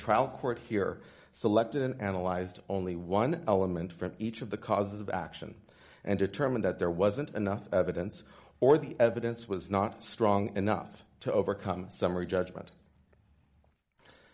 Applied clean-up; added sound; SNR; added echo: none; none; none; none.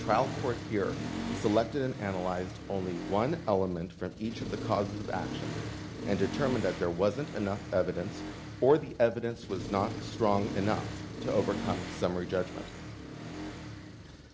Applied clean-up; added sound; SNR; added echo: none; Accelerating, revving, vroom; 7 dB; none.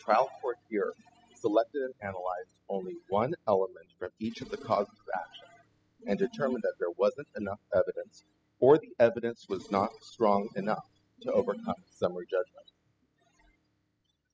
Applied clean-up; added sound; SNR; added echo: classical method spectral subtraction.